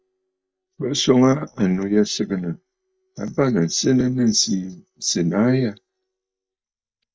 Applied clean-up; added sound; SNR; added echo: neural mask model DeepFilterNet 3.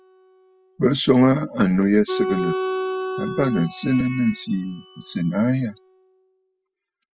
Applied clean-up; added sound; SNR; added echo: classical method spectral subtraction.